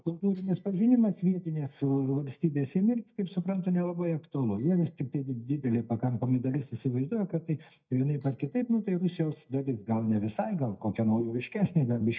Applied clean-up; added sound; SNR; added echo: neural mask model DeepFilterNet 3.